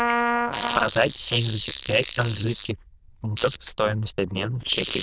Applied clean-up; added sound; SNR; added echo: neural diffusion model UNIVERSE++.